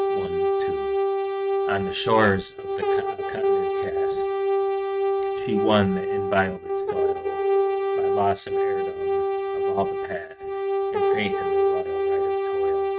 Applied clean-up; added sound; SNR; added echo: neural mask model RNNoise.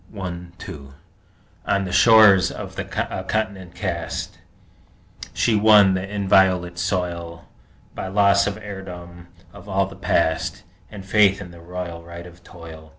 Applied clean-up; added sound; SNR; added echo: none; none; none; none.